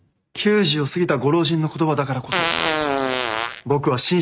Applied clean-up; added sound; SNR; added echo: neural mask model RNNoise.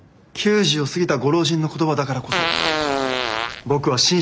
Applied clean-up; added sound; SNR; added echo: none; Fart; 2 dB; none.